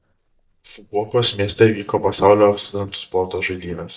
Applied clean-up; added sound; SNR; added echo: neural mask model DeepFilterNet 3.